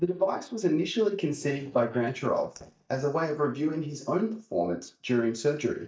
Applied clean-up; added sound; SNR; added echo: neural mask model DeepFilterNet 3.